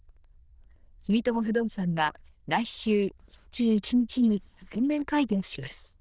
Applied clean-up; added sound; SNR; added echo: neural diffusion model UNIVERSE++.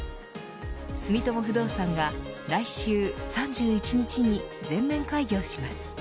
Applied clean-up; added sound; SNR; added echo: none; none; none; none.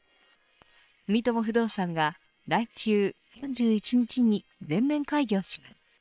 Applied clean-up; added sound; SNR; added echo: neural separator model SepFormer WHAM!.